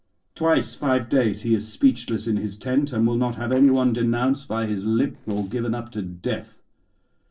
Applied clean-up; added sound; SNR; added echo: neural separator model SepFormer DNS4.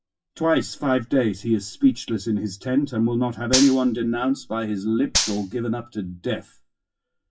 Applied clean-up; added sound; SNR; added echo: classical method WPE with log-MMSE.